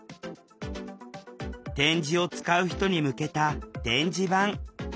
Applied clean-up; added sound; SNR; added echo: none; none; none; none.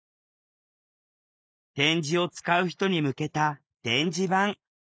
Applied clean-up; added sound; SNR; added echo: neural mask model Resemble Enhance denoiser.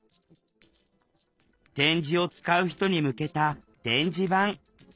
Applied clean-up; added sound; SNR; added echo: neural separator model SepFormer DNS4.